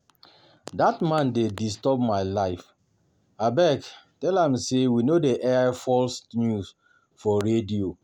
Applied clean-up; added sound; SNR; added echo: none; none; none; none.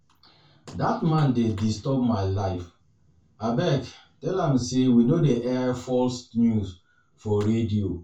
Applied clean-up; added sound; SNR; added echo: none; none; none; reverberation time 0.2 s.